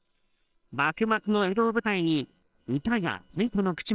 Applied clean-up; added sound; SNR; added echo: neural separator model SepFormer WHAMR!.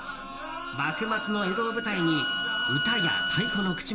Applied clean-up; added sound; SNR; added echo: none; Bowed string instrument; 2 dB; reverberation time 0.9 s.